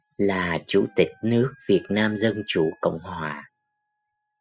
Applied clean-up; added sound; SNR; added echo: classical method spectral subtraction.